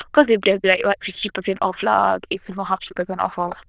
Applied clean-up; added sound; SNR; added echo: neural diffusion model UNIVERSE++.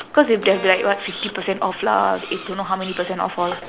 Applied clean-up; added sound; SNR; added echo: none; Camera + Bowed string instrument; 16 dB; none.